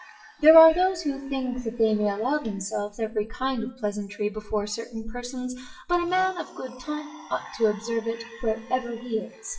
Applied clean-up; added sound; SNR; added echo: classical method WPE with log-MMSE.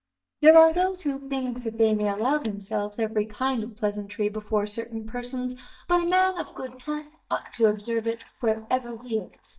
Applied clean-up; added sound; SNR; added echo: neural mask model DeepFilterNet 3.